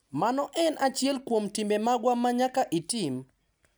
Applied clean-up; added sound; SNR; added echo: none; none; none; none.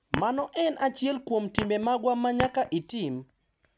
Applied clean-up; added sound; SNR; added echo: none; Chink, clink; 4 dB; none.